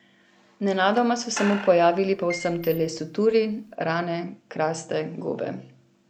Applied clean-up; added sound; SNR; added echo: none; Squeak / Screech; 14 dB; none.